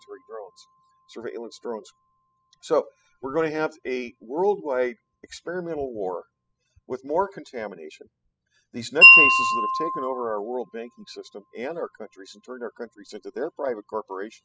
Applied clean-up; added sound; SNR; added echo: classical method spectral subtraction.